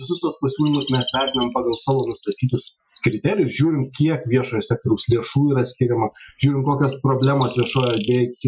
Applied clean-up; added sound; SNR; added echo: classical method Wiener filter.